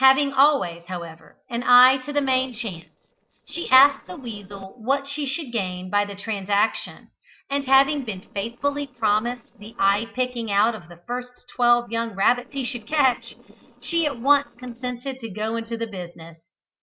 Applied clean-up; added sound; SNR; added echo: neural separator model SepFormer DNS4.